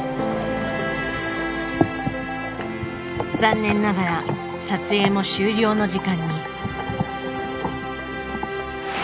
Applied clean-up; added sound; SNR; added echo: none; none; none; none.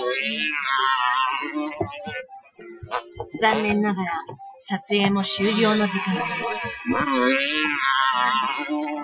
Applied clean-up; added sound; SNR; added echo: classical method Wiener filter.